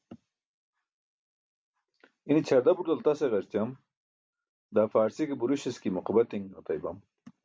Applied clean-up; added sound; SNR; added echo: none; none; none; none.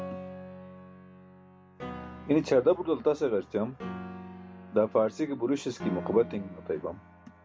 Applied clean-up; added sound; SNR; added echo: none; Piano; 13 dB; none.